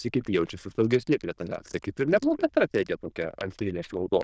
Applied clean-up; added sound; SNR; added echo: neural diffusion model UNIVERSE++.